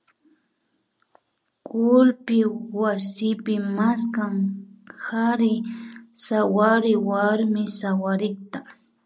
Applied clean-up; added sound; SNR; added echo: none; none; none; none.